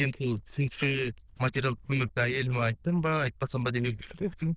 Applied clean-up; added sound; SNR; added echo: neural diffusion model UNIVERSE++.